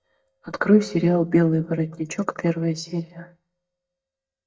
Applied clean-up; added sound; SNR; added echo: neural mask model DeepFilterNet 3.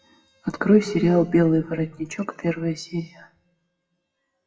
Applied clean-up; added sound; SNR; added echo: classical method WPE with log-MMSE.